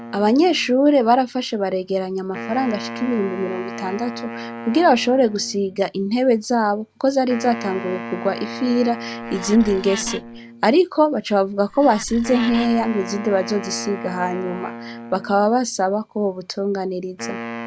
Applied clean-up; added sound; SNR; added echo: none; Wind instrument, woodwind instrument + Wood; 12 dB; none.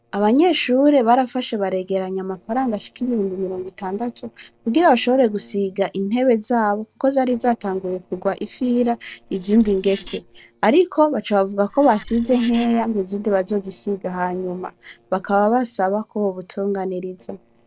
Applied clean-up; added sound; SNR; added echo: neural separator model SepFormer DNS4.